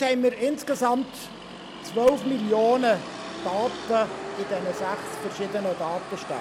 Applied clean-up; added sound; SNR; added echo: none; Motor vehicle (road); 11 dB; none.